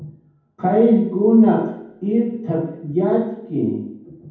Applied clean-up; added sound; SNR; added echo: none; none; none; reverberation time 0.9 s.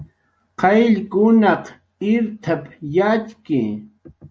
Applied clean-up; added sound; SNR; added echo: none; none; none; none.